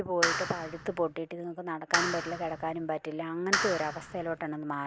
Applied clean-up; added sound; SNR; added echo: none; Clapping; 1 dB; none.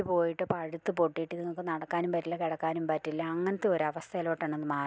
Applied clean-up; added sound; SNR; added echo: none; none; none; none.